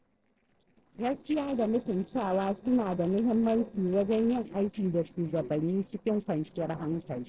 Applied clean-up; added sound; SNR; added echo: neural separator model SepFormer DNS4.